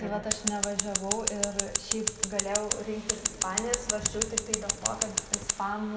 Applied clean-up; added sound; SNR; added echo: none; Scissors; -3 dB; none.